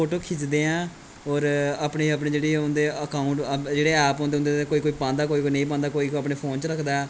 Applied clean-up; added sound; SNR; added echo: none; none; none; none.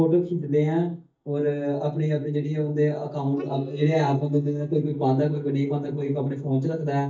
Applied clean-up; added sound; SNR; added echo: neural mask model DeepFilterNet 3.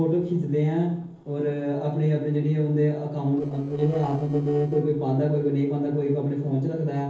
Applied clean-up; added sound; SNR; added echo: neural separator model SepFormer DNS4.